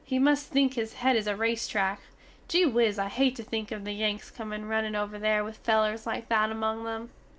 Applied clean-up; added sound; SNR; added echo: none; none; none; none.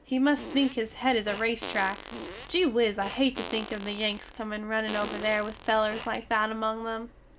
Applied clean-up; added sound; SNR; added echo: none; Fart + Fart; 12 dB; none.